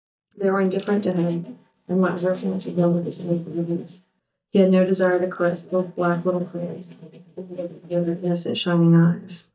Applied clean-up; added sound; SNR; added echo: neural mask model DeepFilterNet 3.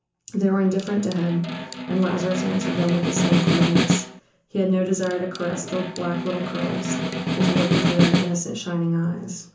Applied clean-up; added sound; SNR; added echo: none; Snare drum; 0 dB; reverberation time 0.8 s.